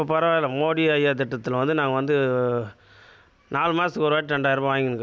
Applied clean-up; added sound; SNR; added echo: none; none; none; none.